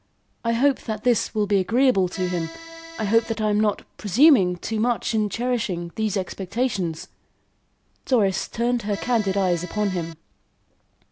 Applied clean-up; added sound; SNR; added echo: none; Accordion; 14 dB; none.